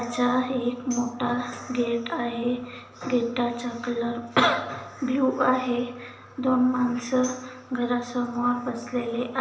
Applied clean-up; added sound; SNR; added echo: none; Tambourine; 20 dB; reverberation time 1.0 s.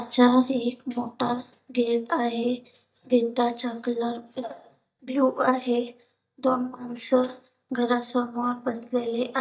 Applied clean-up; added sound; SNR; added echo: neural mask model DeepFilterNet 3.